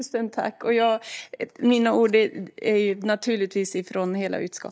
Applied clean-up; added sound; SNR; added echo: neural mask model DeepFilterNet 3.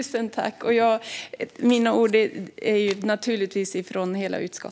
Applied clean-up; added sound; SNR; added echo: none; none; none; none.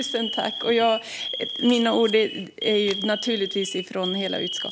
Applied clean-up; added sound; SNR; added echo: none; Alarm; 7 dB; none.